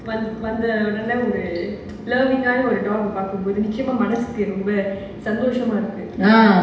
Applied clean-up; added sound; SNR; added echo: none; none; none; reverberation time 0.8 s.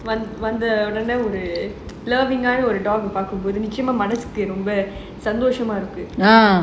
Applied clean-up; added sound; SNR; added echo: none; none; none; none.